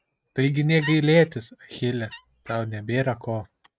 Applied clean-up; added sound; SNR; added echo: neural mask model RNNoise.